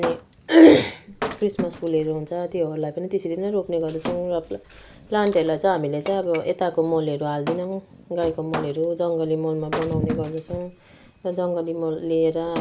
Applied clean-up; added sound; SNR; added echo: none; Wood; 14 dB; none.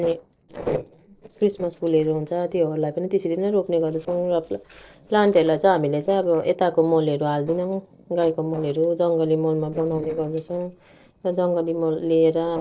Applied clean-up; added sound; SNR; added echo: neural separator model SepFormer DNS4.